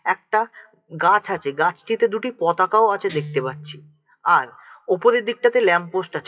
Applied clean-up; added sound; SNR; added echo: classical method WPE with log-MMSE.